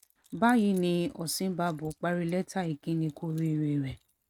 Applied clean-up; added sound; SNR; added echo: neural mask model RNNoise.